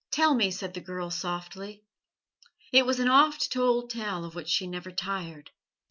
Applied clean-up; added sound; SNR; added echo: none; none; none; none.